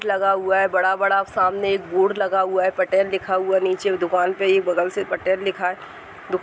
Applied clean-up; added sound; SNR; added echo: none; none; none; none.